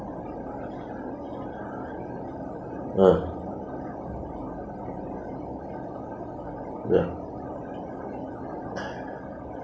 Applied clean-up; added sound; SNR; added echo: none; none; none; none.